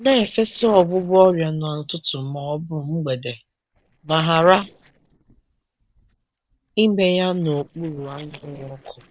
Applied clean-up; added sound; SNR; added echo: neural separator model SepFormer DNS4.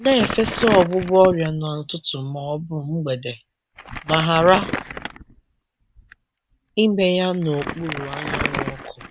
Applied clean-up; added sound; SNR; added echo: none; Crumpling, crinkling; 9 dB; none.